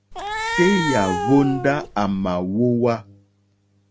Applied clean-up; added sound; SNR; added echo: none; Cat; 5 dB; none.